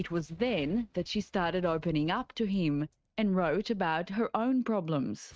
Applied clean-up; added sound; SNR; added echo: neural mask model RNNoise.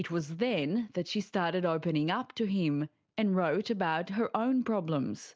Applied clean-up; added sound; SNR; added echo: none; none; none; none.